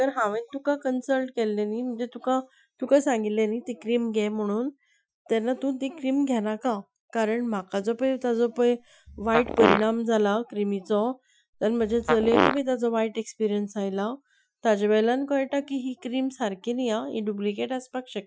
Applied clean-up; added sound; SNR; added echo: classical method Wiener filter.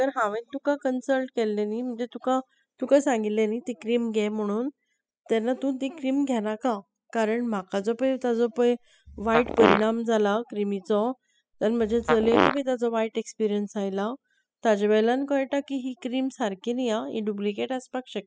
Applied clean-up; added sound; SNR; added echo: classical method spectral subtraction.